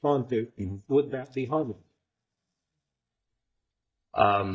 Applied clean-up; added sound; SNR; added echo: neural mask model DeepFilterNet 3.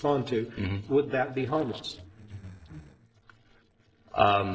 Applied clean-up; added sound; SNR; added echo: neural separator model SepFormer DNS4.